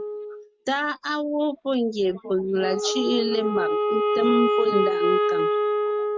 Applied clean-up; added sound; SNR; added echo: neural mask model RNNoise.